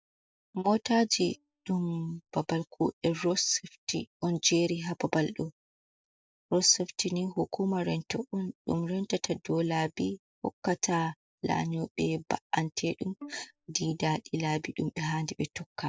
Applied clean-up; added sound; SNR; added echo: neural mask model DeepFilterNet 3.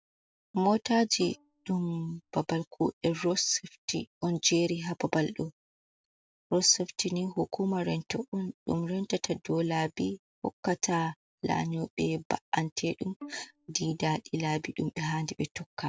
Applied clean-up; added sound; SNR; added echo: none; Bowed string instrument; 20 dB; none.